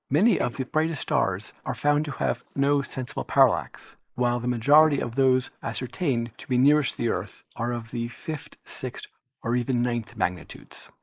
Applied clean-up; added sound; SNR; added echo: neural mask model Resemble Enhance denoiser.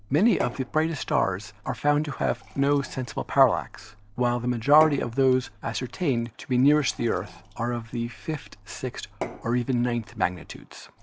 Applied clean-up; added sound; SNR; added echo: none; Fill (with liquid) / Glass / Water; 17 dB; none.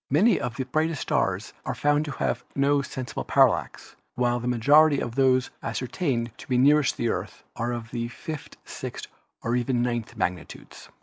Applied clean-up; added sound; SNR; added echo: none; none; none; none.